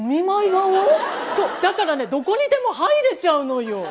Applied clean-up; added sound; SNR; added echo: none; none; none; none.